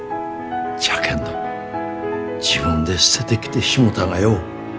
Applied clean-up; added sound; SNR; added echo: none; none; none; none.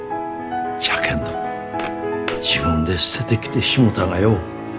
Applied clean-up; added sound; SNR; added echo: none; Walk, footsteps; 17 dB; none.